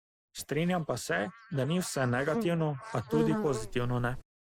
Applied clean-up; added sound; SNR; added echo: neural mask model Resemble Enhance denoiser.